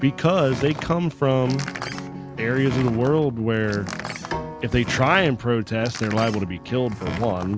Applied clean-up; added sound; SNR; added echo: none; Door + Bowed string instrument; 12 dB; none.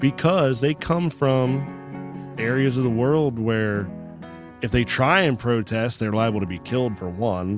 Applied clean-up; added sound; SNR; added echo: none; none; none; none.